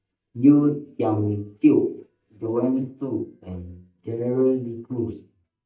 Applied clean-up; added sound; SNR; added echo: neural mask model DeepFilterNet 3.